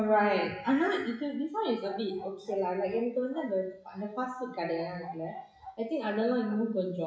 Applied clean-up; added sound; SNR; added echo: classical method WPE with log-MMSE.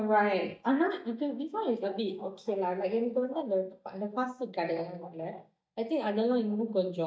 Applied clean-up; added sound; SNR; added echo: neural mask model DeepFilterNet 3.